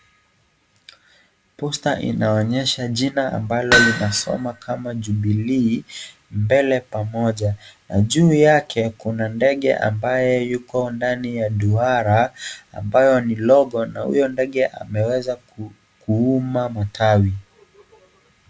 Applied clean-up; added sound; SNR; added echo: none; Hammer; 1 dB; none.